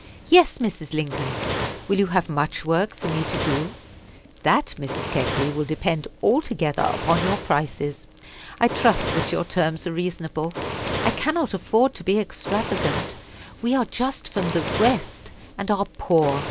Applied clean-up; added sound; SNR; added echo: none; Fire; 7 dB; none.